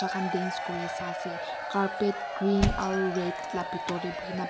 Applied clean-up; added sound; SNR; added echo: none; Thump, thud + Crowd / Cheering; 2 dB; none.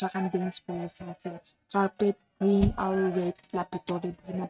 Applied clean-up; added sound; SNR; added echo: neural mask model RNNoise.